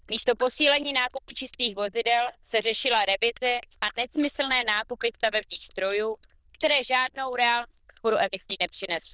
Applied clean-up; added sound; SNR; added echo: neural diffusion model UNIVERSE++.